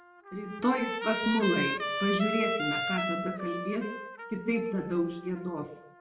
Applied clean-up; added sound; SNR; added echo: none; Trumpet; 4 dB; reverberation time 0.6 s.